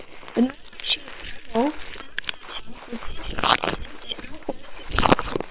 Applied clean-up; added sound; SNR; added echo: neural separator model SepFormer WHAM!.